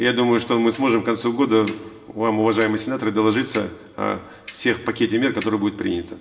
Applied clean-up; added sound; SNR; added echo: none; Clock; 18 dB; reverberation time 0.8 s.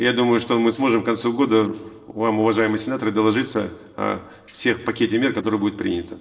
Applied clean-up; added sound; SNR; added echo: neural separator model SepFormer DNS4.